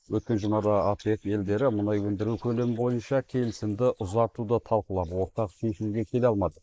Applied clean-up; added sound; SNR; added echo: neural mask model Resemble Enhance denoiser.